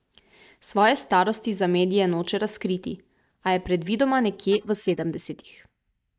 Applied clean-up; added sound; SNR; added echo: neural mask model DeepFilterNet 3.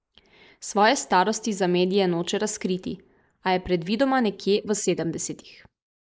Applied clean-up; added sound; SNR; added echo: neural mask model Resemble Enhance denoiser.